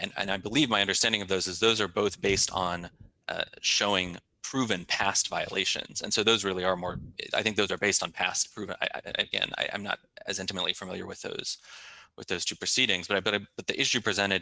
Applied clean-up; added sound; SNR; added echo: neural mask model RNNoise.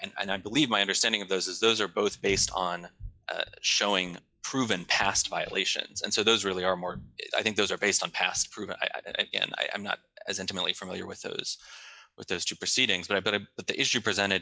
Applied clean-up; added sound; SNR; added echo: classical method log-MMSE.